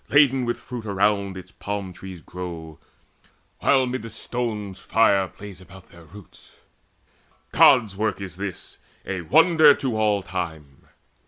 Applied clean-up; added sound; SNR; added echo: none; none; none; none.